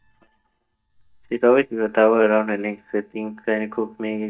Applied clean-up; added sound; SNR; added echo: neural mask model DeepFilterNet 3.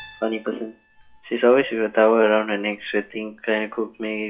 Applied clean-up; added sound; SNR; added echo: classical method WPE with log-MMSE.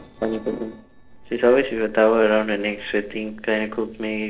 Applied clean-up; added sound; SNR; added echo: neural separator model SepFormer DNS4.